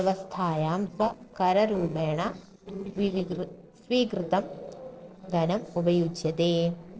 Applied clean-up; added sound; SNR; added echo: neural separator model SepFormer DNS4.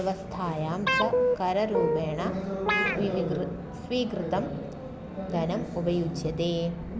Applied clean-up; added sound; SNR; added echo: none; Guitar; -1 dB; none.